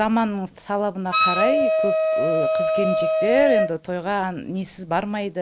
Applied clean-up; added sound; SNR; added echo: none; Wind instrument, woodwind instrument; -3 dB; none.